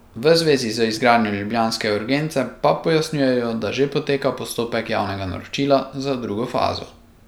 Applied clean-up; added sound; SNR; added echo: none; none; none; none.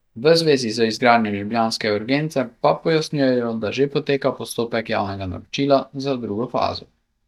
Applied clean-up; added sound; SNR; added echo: neural mask model DeepFilterNet 3.